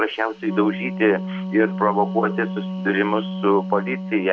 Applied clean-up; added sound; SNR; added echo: none; Wind instrument, woodwind instrument; 7 dB; none.